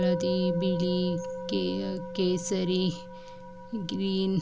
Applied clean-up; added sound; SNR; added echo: none; Musical instrument; 5 dB; none.